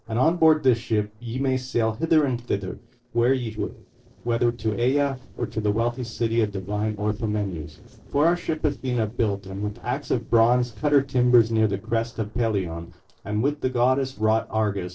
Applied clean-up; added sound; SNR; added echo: neural separator model SepFormer DNS4.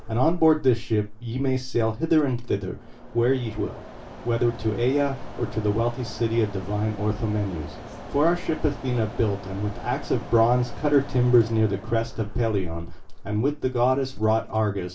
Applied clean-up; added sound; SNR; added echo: none; Mechanisms; 11 dB; reverberation time 0.2 s.